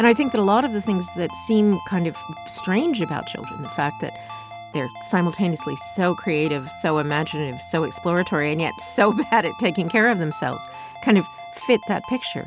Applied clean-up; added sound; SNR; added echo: none; Ringtone; 15 dB; none.